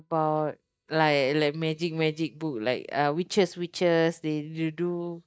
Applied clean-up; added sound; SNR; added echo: neural mask model DeepFilterNet 3.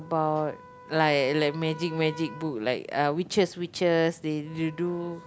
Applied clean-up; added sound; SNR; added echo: none; Wind instrument, woodwind instrument; 20 dB; none.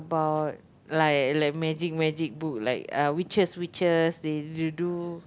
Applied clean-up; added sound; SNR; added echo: none; none; none; none.